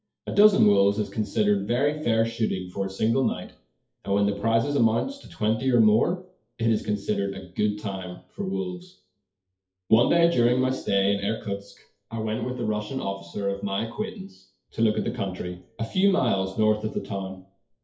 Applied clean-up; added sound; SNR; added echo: classical method WPE with log-MMSE.